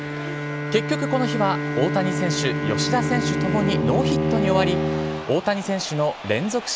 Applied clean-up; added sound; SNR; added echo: none; Bowed string instrument + Bowed string instrument; 0 dB; none.